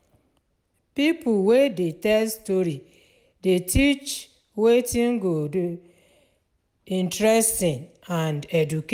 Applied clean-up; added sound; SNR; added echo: none; none; none; none.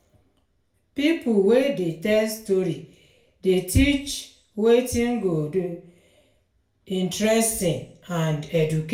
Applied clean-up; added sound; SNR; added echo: none; none; none; reverberation time 0.3 s.